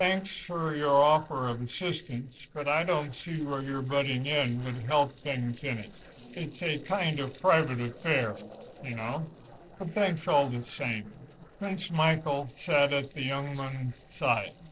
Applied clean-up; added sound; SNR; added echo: neural separator model SepFormer DNS4.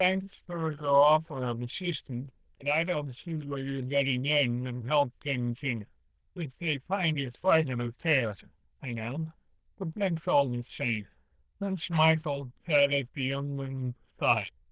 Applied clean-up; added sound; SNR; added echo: neural diffusion model UNIVERSE++.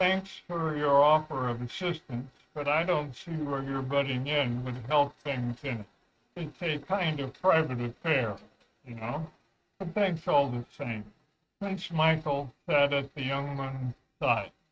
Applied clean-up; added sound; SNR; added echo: neural mask model RNNoise.